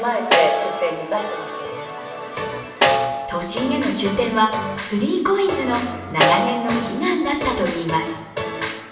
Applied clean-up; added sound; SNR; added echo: none; Snare drum; 3 dB; reverberation time 1.1 s.